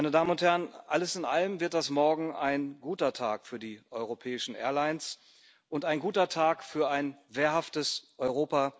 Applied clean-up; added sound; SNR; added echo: none; none; none; none.